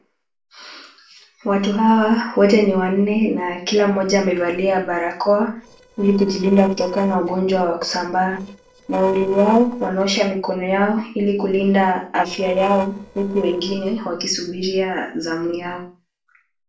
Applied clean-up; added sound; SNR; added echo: neural separator model SepFormer DNS4.